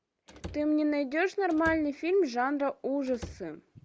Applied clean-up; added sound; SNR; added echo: none; Slam / Wood; 16 dB; none.